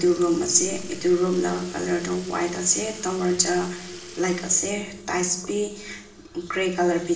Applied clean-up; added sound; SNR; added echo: none; Sink (filling or washing) / Liquid; 19 dB; reverberation time 0.6 s.